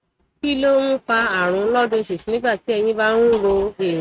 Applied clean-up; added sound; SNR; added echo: neural mask model RNNoise.